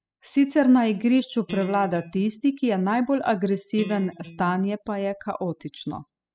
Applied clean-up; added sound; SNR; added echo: classical method spectral subtraction.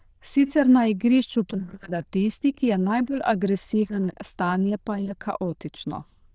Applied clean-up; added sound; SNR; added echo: neural diffusion model UNIVERSE++.